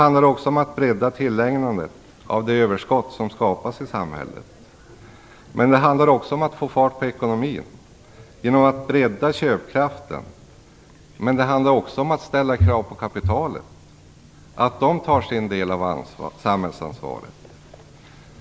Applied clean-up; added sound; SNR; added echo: none; none; none; none.